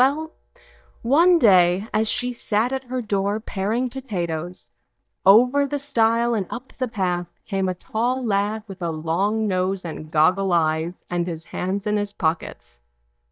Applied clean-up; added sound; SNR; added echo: neural mask model DeepFilterNet 3.